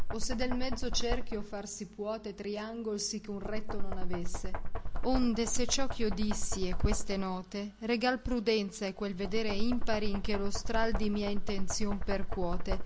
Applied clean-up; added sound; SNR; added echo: none; Knock; -3 dB; none.